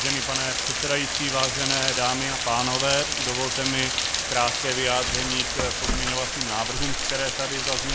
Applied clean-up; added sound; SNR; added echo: none; Rain; -2 dB; none.